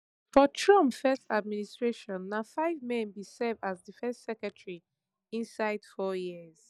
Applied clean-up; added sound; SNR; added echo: neural mask model DeepFilterNet 3.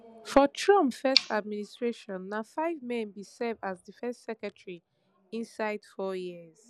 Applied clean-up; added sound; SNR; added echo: none; Tick; 10 dB; none.